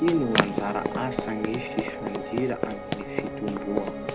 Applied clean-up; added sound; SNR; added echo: none; Run + Piano; 0 dB; none.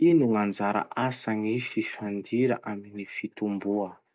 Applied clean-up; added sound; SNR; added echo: none; none; none; none.